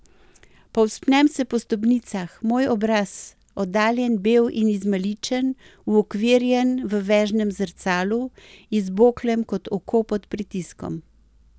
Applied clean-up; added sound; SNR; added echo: none; none; none; none.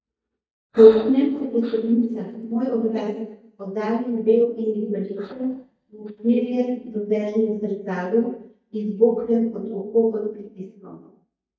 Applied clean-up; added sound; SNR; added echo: neural mask model DeepFilterNet 3.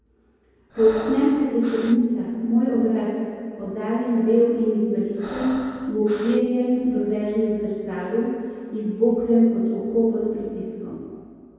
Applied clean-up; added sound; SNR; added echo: none; Breathing; 16 dB; reverberation time 2.2 s.